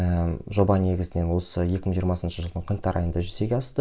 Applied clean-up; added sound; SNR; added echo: none; none; none; none.